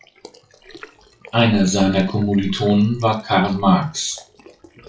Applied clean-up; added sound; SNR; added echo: classical method WPE with log-MMSE.